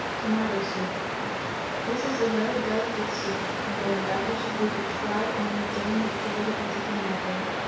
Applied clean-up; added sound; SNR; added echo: none; Waves, surf; -1 dB; reverberation time 0.7 s.